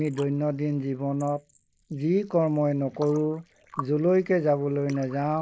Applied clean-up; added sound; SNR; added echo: neural mask model Resemble Enhance denoiser.